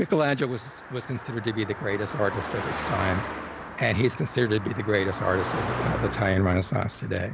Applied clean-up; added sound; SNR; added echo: none; Car passing by; 8 dB; none.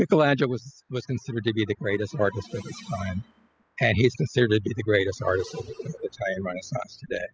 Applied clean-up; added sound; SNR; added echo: classical method spectral subtraction.